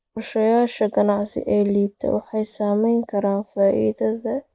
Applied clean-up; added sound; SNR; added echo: neural mask model Resemble Enhance denoiser.